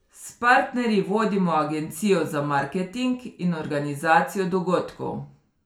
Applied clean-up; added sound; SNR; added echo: none; none; none; reverberation time 0.3 s.